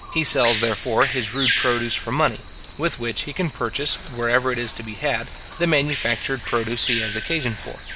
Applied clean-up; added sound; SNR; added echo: none; Bird vocalization, bird call, bird song; 6 dB; none.